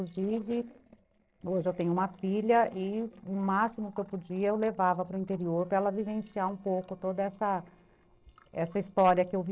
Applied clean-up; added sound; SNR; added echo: neural separator model SepFormer DNS4.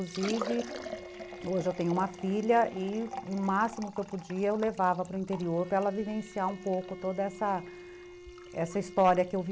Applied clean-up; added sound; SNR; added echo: none; Bowed string instrument + Liquid; 13 dB; none.